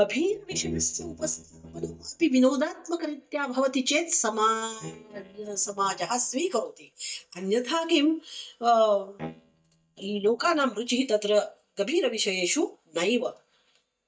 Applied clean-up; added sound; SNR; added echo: neural mask model DeepFilterNet 3.